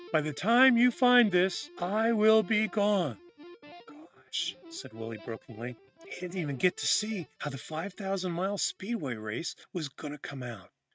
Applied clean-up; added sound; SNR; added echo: neural mask model RNNoise.